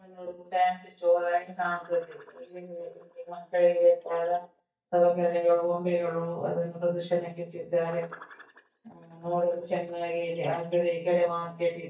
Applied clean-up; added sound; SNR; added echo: neural mask model DeepFilterNet 3.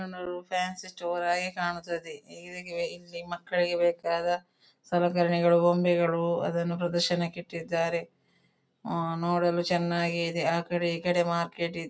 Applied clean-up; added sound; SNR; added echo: none; none; none; none.